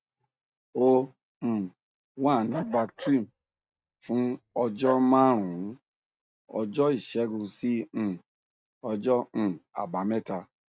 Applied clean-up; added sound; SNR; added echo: neural mask model RNNoise.